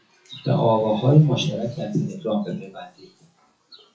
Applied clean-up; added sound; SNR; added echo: classical method WPE with log-MMSE.